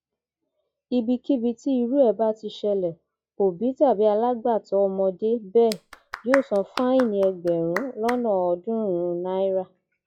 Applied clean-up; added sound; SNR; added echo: classical method log-MMSE.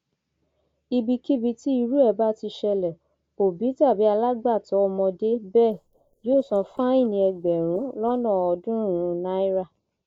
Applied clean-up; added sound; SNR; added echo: neural mask model Resemble Enhance denoiser.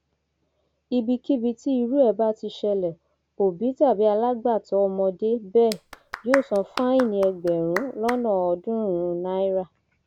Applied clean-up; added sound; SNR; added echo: none; Clapping; 13 dB; none.